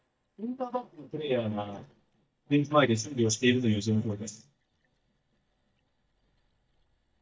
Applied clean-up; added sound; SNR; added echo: neural mask model DeepFilterNet 3.